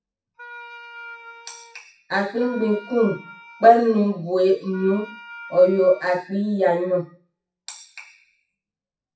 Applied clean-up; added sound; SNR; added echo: classical method WPE with log-MMSE.